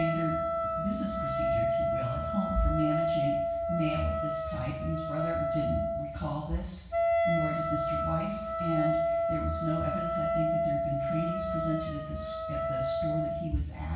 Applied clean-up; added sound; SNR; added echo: none; Wind instrument, woodwind instrument; -2 dB; reverberation time 0.6 s.